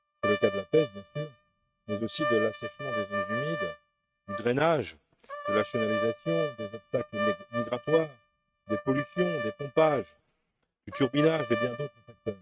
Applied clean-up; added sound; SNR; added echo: neural mask model RNNoise.